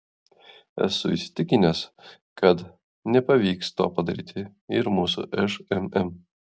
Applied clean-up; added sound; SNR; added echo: none; none; none; none.